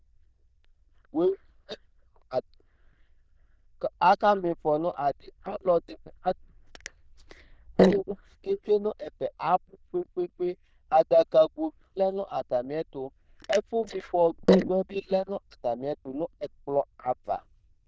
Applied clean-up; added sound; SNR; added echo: neural diffusion model UNIVERSE++.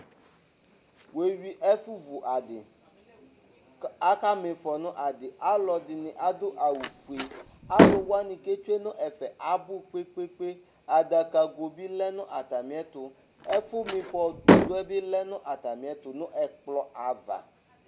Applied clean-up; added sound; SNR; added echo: none; Slam; -5 dB; none.